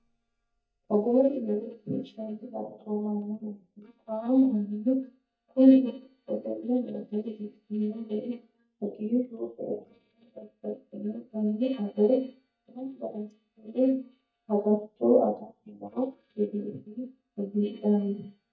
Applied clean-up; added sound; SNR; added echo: neural mask model DeepFilterNet 3.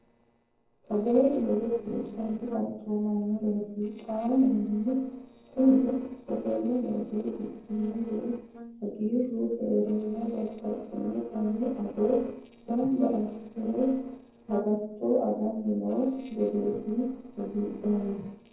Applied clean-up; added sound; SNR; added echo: neural separator model SepFormer DNS4.